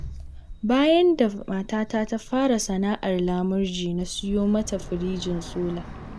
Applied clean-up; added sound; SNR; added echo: none; Sliding door; 14 dB; none.